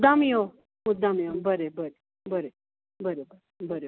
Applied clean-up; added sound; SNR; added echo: none; none; none; none.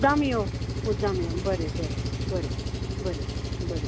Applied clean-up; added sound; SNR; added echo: none; Engine; 0 dB; none.